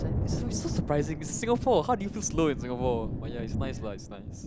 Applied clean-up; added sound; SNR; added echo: none; Thunder; 3 dB; none.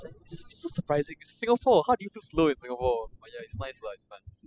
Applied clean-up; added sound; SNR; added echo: classical method spectral subtraction.